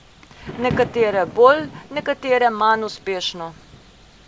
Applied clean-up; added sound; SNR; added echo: none; Thunder / Rain; 15 dB; none.